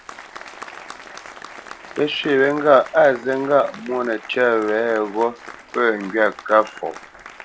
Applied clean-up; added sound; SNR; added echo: none; Applause; 18 dB; none.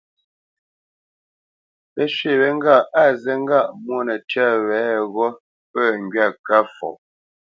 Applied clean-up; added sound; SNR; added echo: none; none; none; none.